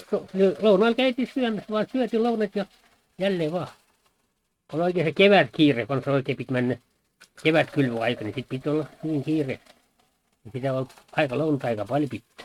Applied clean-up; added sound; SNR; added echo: neural mask model RNNoise.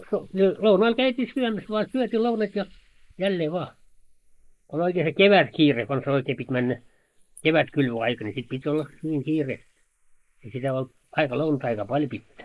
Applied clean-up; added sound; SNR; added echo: neural mask model Resemble Enhance denoiser.